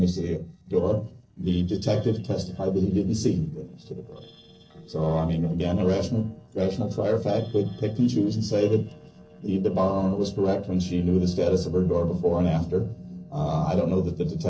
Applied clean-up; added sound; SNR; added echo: neural separator model SepFormer DNS4.